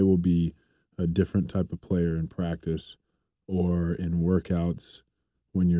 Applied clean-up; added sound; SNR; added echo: none; none; none; none.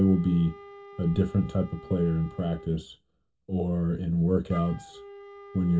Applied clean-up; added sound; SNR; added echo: none; Wind instrument, woodwind instrument; 19 dB; reverberation time 0.2 s.